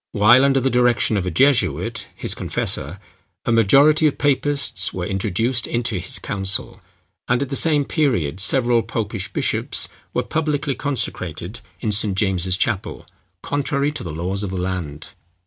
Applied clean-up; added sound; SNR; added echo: none; none; none; none.